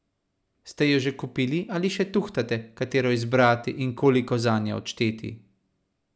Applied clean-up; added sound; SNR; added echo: none; none; none; none.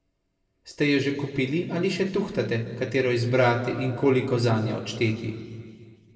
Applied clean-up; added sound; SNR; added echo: none; none; none; reverberation time 2.1 s.